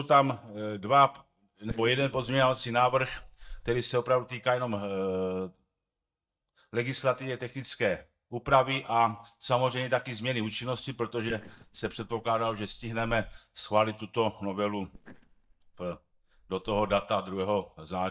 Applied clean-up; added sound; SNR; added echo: neural mask model DeepFilterNet 3.